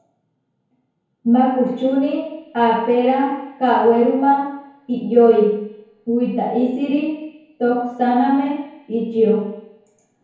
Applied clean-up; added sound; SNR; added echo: none; none; none; reverberation time 0.9 s.